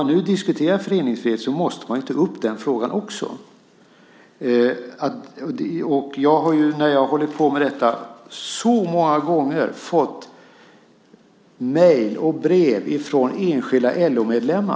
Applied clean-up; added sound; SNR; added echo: none; none; none; none.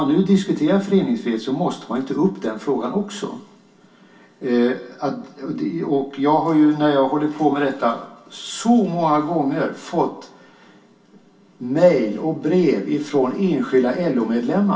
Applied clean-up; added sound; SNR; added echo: none; none; none; reverberation time 0.1 s.